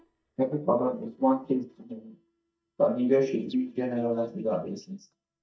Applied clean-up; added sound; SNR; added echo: neural mask model DeepFilterNet 3.